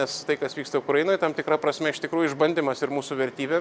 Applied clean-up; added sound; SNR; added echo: none; none; none; none.